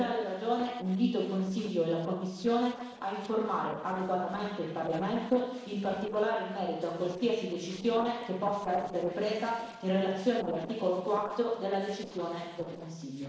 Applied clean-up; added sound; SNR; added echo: neural separator model SepFormer DNS4.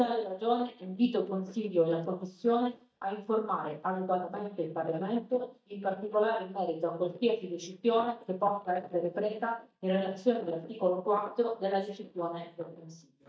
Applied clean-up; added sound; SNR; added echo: neural mask model DeepFilterNet 3.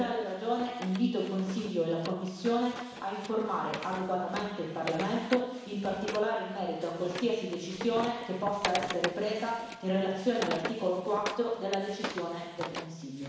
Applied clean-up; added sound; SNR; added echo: none; Wood; 10 dB; reverberation time 1.1 s.